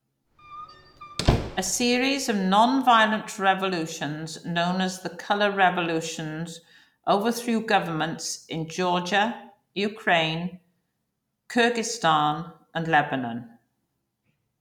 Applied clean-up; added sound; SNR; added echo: none; Squeak; 5 dB; none.